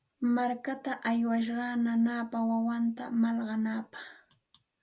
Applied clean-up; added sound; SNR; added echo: none; none; none; none.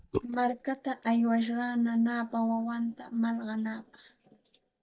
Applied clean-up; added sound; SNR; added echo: neural mask model DeepFilterNet 3.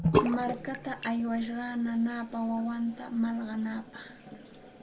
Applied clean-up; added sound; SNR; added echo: none; Bathtub (filling or washing) / Sink (filling or washing); 3 dB; none.